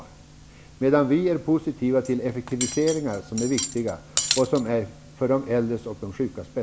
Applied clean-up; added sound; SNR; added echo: none; Cutlery, silverware; 7 dB; none.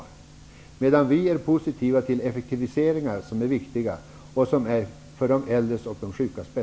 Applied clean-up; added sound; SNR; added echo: none; none; none; none.